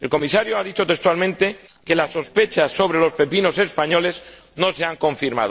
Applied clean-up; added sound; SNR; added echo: neural separator model SepFormer DNS4.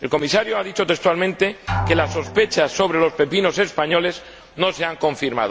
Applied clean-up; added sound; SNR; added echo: none; Drum; 12 dB; none.